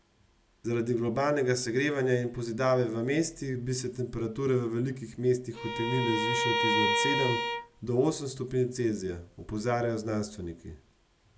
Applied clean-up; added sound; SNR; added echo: none; Bowed string instrument; 0 dB; none.